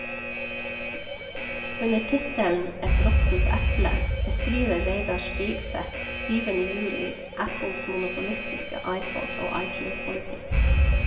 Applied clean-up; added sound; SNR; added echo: none; Alarm; -4 dB; reverberation time 0.8 s.